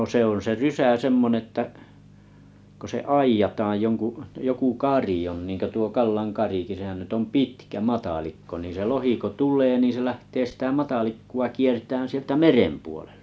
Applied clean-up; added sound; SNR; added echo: none; none; none; none.